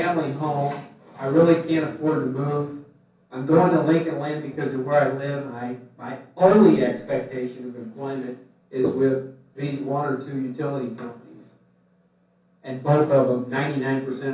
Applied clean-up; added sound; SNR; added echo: none; none; none; reverberation time 0.6 s.